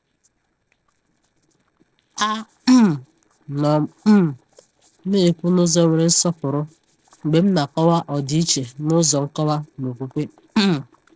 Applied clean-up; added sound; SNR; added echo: neural separator model SepFormer DNS4.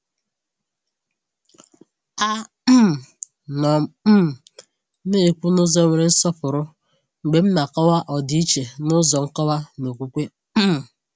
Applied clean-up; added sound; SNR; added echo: none; none; none; none.